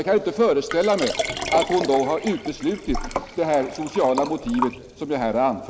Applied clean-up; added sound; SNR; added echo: none; Liquid; 8 dB; none.